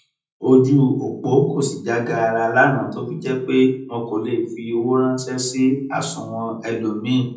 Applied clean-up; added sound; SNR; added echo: none; none; none; reverberation time 0.6 s.